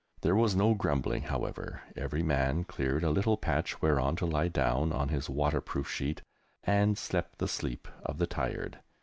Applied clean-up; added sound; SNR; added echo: none; none; none; none.